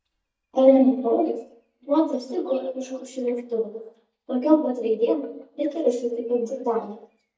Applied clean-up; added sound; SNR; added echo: neural mask model DeepFilterNet 3.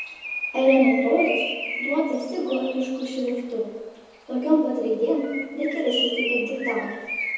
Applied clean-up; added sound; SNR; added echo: none; Bird; 8 dB; reverberation time 1.0 s.